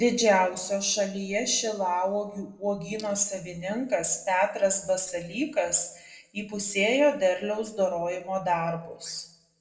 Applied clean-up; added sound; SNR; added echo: none; none; none; reverberation time 0.5 s.